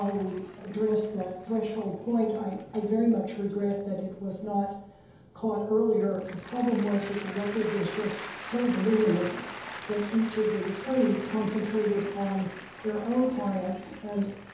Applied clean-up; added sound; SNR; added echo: none; Applause / Cheering; 15 dB; reverberation time 0.8 s.